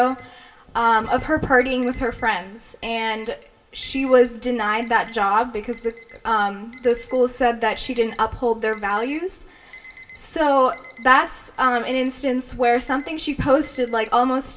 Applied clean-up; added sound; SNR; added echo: none; Alarm; 17 dB; reverberation time 0.2 s.